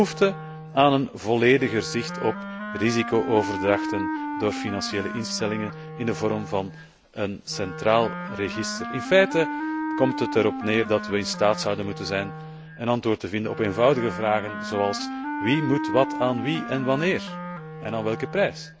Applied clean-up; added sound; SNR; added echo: none; Wind instrument, woodwind instrument; 8 dB; none.